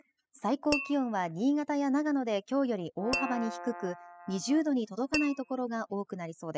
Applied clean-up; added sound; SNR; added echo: classical method spectral subtraction.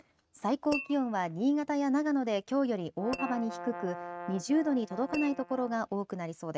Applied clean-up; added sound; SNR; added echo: neural mask model RNNoise.